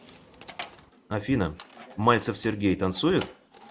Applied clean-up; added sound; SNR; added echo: none; Keys jangling; 17 dB; none.